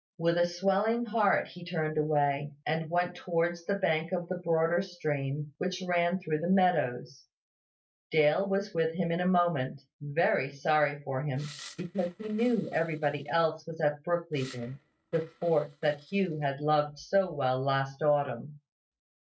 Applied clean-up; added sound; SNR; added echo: neural mask model RNNoise.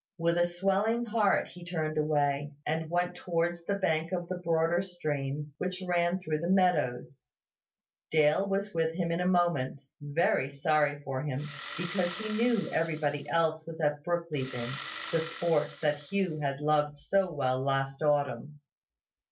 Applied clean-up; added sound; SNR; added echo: none; Engine starting; 11 dB; none.